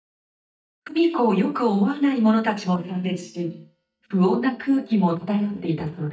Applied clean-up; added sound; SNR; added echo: neural mask model DeepFilterNet 3.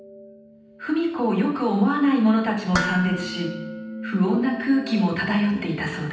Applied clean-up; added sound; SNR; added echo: none; Dishes, pots, and pans; 9 dB; reverberation time 0.9 s.